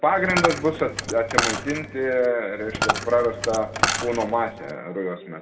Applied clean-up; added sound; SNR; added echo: none; Coin (dropping); 3 dB; reverberation time 1.5 s.